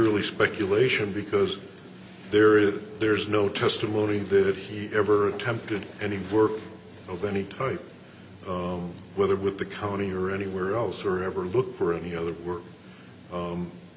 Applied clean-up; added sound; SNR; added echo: none; none; none; none.